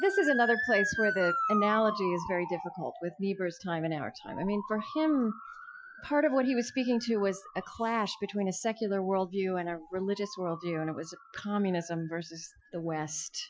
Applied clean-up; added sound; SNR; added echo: classical method Wiener filter.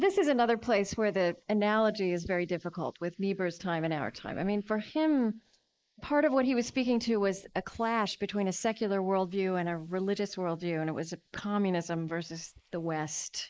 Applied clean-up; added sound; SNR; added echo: neural mask model Resemble Enhance denoiser.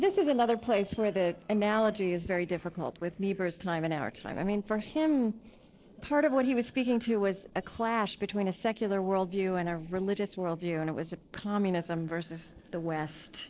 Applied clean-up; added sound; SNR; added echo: neural separator model SepFormer DNS4.